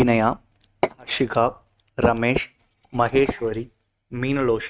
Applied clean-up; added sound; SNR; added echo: neural mask model RNNoise.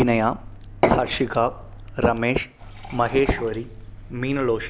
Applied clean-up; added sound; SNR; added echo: none; Fill (with liquid) / Glass / Water; 8 dB; none.